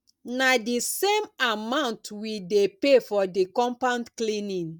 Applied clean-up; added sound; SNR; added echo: none; none; none; none.